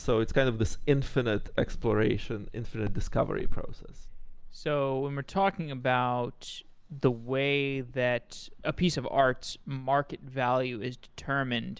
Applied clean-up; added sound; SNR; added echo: none; none; none; none.